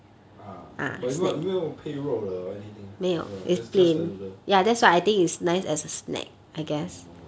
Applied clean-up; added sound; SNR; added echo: none; none; none; none.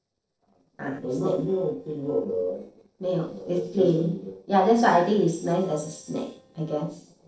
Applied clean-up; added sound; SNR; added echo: neural separator model SepFormer DNS4.